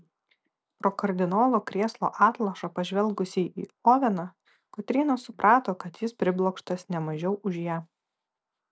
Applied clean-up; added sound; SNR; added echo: none; none; none; none.